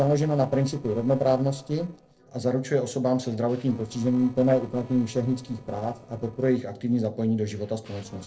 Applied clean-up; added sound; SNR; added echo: neural separator model SepFormer DNS4.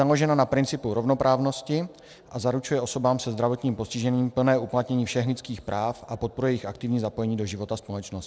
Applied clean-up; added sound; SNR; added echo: none; none; none; none.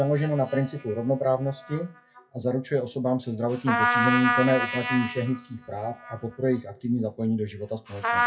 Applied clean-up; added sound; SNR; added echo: classical method WPE with log-MMSE.